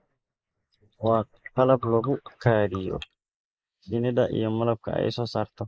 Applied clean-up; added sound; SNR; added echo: neural mask model Resemble Enhance denoiser.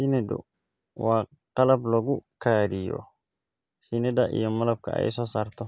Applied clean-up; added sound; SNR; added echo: none; none; none; none.